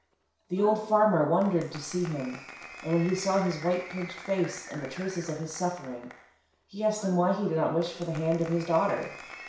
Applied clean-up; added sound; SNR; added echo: none; Applause; 17 dB; reverberation time 0.6 s.